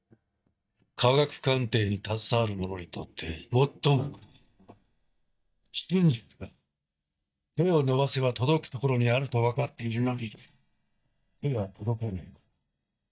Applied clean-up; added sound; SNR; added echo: neural mask model DeepFilterNet 3.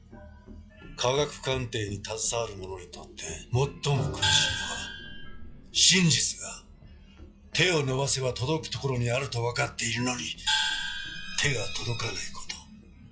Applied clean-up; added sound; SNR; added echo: classical method log-MMSE.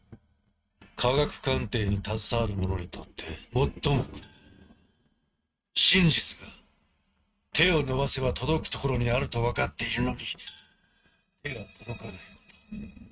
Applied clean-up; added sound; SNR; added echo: neural mask model RNNoise.